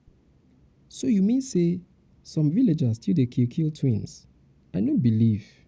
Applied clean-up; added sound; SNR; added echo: none; none; none; none.